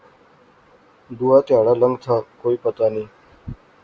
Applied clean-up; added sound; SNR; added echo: none; none; none; none.